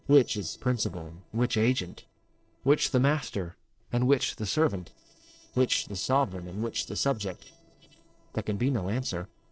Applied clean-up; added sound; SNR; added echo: neural separator model SepFormer DNS4.